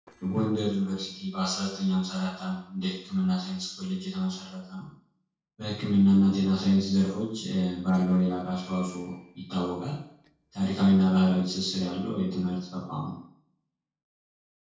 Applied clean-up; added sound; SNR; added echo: neural separator model SepFormer DNS4.